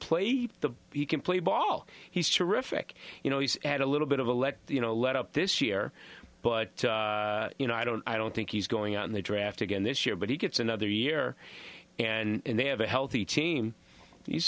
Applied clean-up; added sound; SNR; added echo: none; none; none; none.